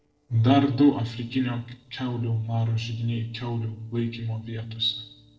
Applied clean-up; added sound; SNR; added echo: neural separator model SepFormer DNS4.